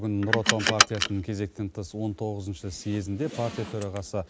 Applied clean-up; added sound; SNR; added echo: none; Car; 1 dB; none.